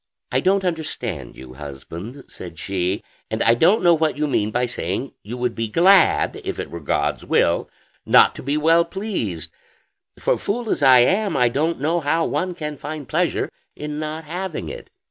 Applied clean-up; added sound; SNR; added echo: none; none; none; none.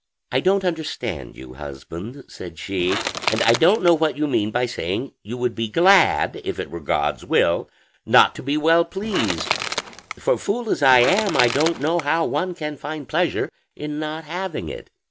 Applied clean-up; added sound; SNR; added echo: none; Crushing / Wood; 6 dB; none.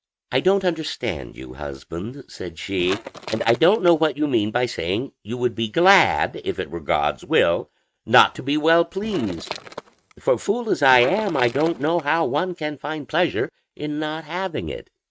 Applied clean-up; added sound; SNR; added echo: neural mask model RNNoise.